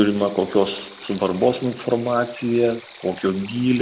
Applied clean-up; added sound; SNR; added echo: none; Stream; 16 dB; none.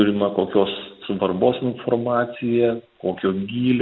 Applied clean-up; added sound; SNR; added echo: none; none; none; none.